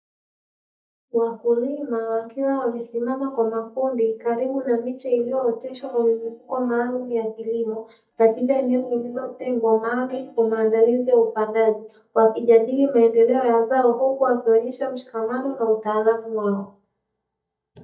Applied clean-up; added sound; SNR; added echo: neural mask model DeepFilterNet 3.